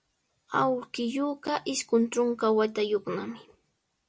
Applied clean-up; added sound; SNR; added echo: none; none; none; none.